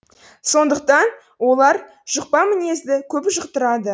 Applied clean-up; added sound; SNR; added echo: none; none; none; none.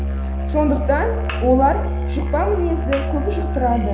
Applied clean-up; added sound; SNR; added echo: none; Musical instrument; 1 dB; reverberation time 0.9 s.